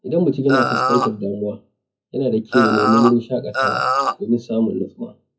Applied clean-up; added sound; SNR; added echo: classical method WPE with log-MMSE.